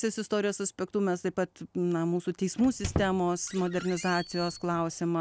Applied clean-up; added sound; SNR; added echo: none; Squeak; 10 dB; none.